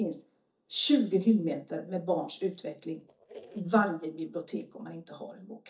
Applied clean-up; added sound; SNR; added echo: neural mask model DeepFilterNet 3.